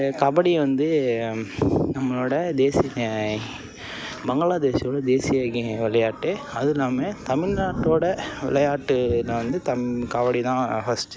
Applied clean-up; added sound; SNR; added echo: none; Thunder; 15 dB; none.